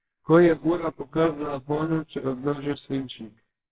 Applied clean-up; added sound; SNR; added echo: neural separator model SepFormer WHAMR!.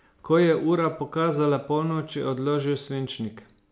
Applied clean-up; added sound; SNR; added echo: none; none; none; none.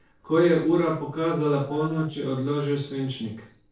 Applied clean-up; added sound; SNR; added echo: neural separator model SepFormer DNS4.